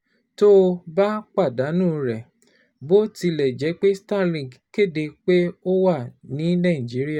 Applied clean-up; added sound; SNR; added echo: none; none; none; none.